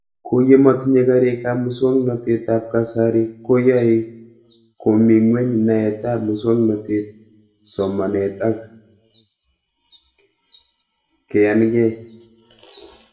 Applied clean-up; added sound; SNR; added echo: none; none; none; reverberation time 0.6 s.